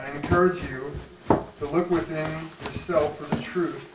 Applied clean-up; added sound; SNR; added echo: none; Run; 5 dB; reverberation time 0.2 s.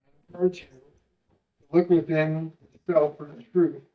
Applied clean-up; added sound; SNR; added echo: neural mask model DeepFilterNet 3.